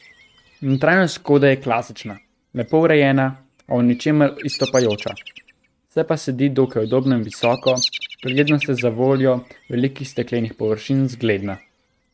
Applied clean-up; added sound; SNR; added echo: neural mask model RNNoise.